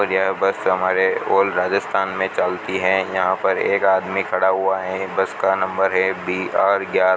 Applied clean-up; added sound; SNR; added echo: none; none; none; none.